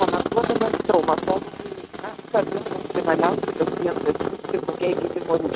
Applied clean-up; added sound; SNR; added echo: neural mask model RNNoise.